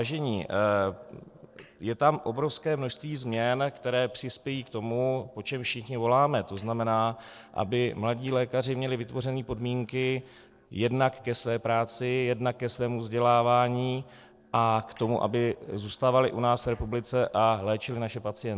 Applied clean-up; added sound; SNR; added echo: neural separator model SepFormer DNS4.